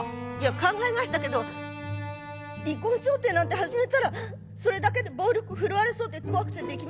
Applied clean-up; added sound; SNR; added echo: none; none; none; none.